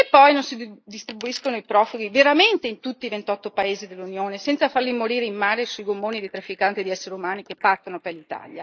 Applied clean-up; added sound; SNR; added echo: neural mask model Resemble Enhance denoiser.